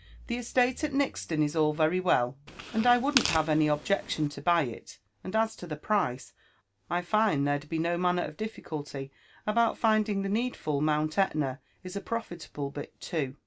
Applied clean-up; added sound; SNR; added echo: none; Tearing; 7 dB; none.